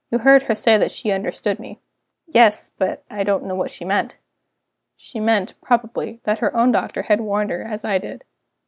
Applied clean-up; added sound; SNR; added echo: none; none; none; none.